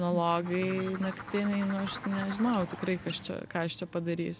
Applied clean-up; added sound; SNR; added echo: none; Bird; 11 dB; none.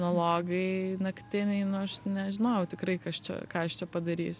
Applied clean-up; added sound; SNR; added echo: none; none; none; none.